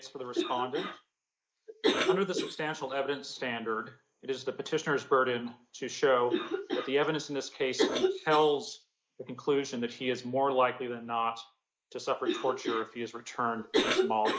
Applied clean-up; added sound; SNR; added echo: neural mask model Resemble Enhance denoiser.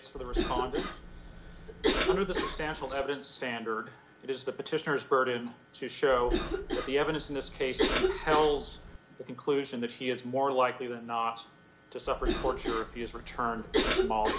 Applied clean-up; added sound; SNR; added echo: none; Cough; 3 dB; none.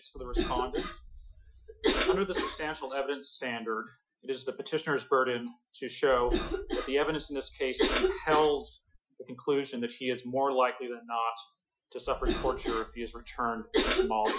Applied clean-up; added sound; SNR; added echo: classical method Wiener filter.